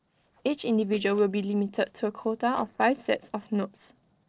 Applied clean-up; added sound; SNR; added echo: neural separator model SepFormer DNS4.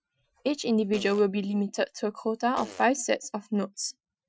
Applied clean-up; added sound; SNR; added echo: classical method Wiener filter.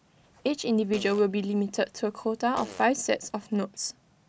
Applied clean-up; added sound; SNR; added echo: none; Fart; 19 dB; none.